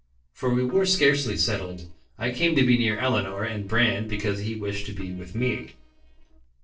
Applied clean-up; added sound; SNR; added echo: neural separator model SepFormer DNS4.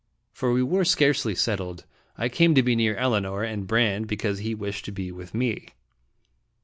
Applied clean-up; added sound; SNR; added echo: none; none; none; none.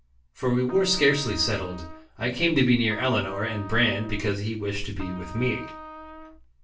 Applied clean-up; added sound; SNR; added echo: none; Trumpet; 16 dB; reverberation time 0.3 s.